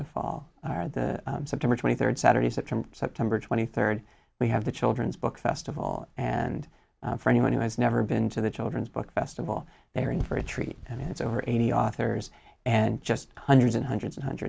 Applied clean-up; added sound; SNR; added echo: none; none; none; none.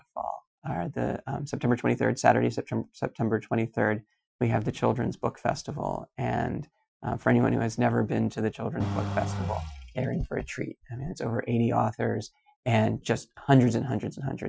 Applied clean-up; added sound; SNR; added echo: classical method Wiener filter.